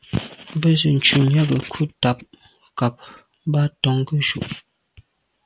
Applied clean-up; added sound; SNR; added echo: none; none; none; none.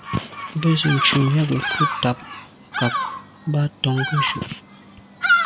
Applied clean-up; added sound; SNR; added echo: none; Bird vocalization, bird call, bird song; 3 dB; none.